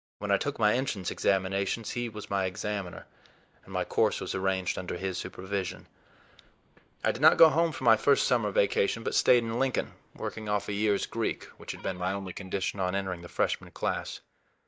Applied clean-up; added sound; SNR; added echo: neural mask model DeepFilterNet 3.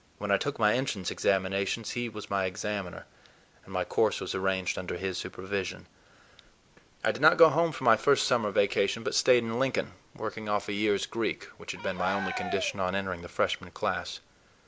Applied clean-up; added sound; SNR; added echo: none; Cheering; 10 dB; none.